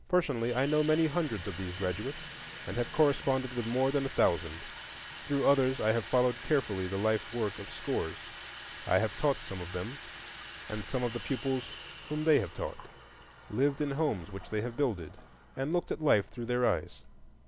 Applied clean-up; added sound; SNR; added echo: none; Sink (filling or washing) / Water tap, faucet; 15 dB; none.